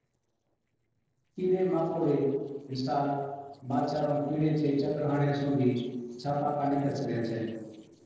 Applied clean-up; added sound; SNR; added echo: neural separator model SepFormer DNS4.